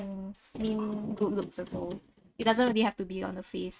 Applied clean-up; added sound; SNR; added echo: neural mask model RNNoise.